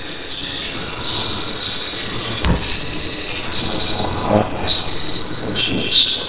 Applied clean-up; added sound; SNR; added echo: neural separator model SepFormer WHAMR!.